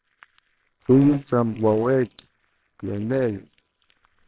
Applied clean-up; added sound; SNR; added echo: neural separator model SepFormer WHAMR!.